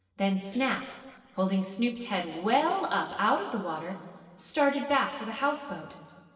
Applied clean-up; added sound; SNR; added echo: neural separator model SepFormer DNS4.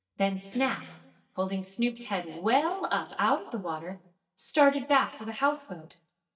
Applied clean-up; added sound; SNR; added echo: neural mask model DeepFilterNet 3.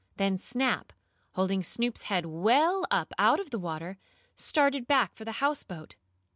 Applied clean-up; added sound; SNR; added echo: none; none; none; none.